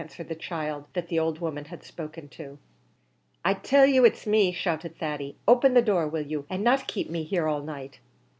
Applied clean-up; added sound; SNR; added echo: none; none; none; none.